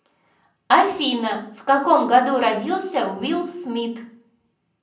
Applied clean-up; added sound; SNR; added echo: none; none; none; reverberation time 0.6 s.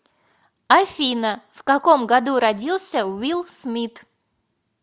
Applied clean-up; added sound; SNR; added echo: none; none; none; none.